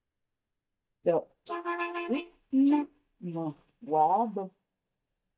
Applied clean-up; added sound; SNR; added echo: neural mask model DeepFilterNet 3.